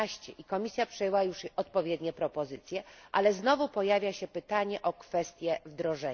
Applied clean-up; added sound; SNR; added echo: none; none; none; none.